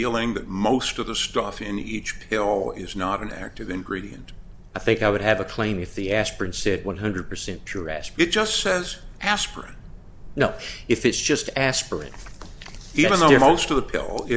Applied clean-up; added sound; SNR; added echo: none; none; none; none.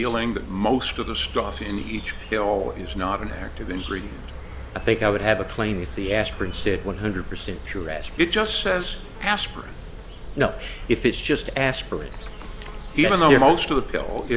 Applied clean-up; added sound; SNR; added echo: none; Insect; 13 dB; none.